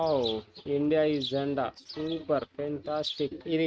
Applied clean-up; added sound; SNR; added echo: neural mask model RNNoise.